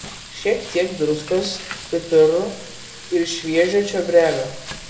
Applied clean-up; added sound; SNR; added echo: none; Frying (food); 15 dB; reverberation time 0.7 s.